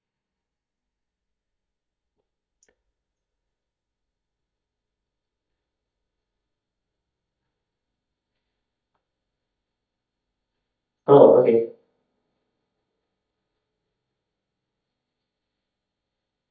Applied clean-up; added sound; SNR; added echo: neural mask model DeepFilterNet 3.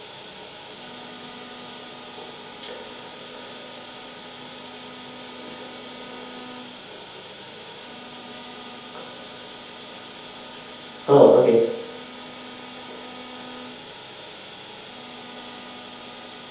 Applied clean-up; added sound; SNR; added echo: none; Bowed string instrument; 19 dB; reverberation time 1.3 s.